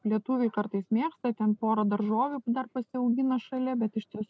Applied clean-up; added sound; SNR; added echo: none; none; none; none.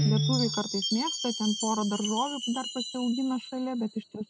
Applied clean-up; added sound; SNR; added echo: none; Guitar + Chime; 2 dB; none.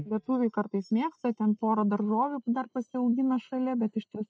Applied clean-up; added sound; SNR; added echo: neural mask model DeepFilterNet 3.